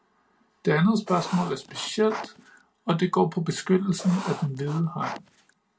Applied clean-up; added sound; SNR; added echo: none; Writing; 12 dB; reverberation time 0.2 s.